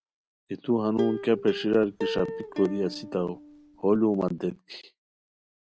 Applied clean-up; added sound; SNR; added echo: none; Plucked string instrument; 8 dB; none.